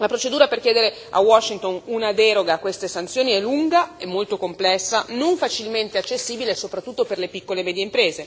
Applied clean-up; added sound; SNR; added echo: none; none; none; none.